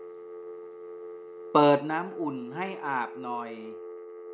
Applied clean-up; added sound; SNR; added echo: none; Telephone; 12 dB; none.